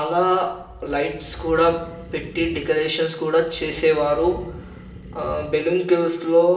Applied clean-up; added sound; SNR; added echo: none; Animal; 18 dB; reverberation time 0.8 s.